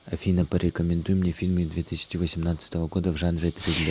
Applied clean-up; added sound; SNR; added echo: none; Fireworks; 14 dB; none.